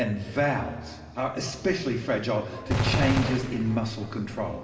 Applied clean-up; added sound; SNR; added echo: none; Gunshot, gunfire; 1 dB; reverberation time 2.6 s.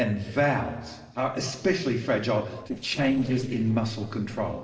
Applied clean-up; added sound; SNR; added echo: neural separator model SepFormer DNS4.